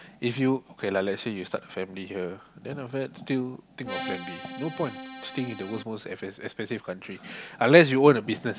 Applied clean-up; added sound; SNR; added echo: none; Accordion; 10 dB; none.